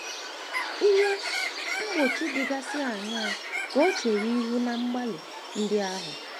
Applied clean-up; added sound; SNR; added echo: none; Bird; 5 dB; none.